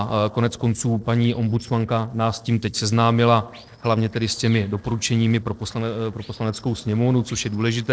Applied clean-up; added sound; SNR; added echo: neural separator model SepFormer DNS4.